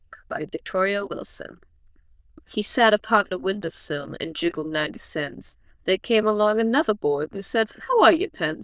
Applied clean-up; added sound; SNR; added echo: neural diffusion model UNIVERSE++.